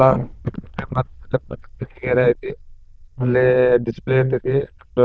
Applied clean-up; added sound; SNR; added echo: neural diffusion model UNIVERSE++.